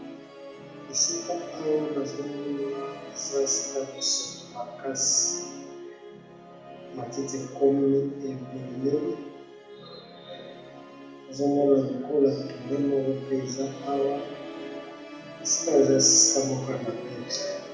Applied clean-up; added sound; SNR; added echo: none; Musical instrument; 12 dB; reverberation time 0.8 s.